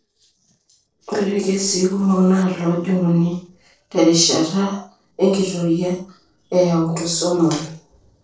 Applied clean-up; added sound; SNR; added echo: neural separator model SepFormer DNS4.